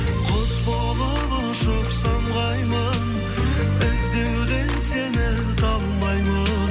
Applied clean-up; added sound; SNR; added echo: none; none; none; none.